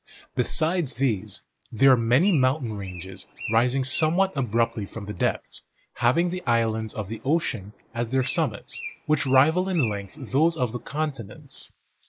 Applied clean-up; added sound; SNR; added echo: neural mask model Resemble Enhance denoiser.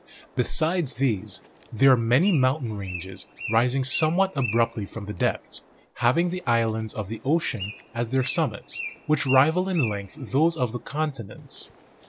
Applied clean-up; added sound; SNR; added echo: none; Bird; 15 dB; none.